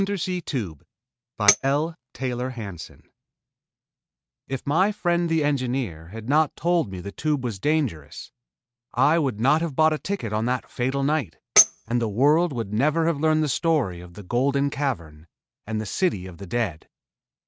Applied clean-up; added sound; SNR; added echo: neural mask model RNNoise.